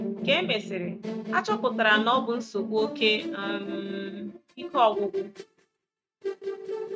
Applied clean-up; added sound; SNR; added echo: neural mask model RNNoise.